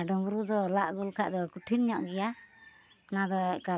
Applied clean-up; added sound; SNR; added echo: none; none; none; none.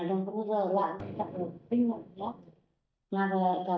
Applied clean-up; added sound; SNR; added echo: neural mask model DeepFilterNet 3.